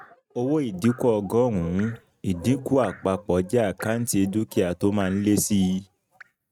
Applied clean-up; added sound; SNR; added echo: neural mask model RNNoise.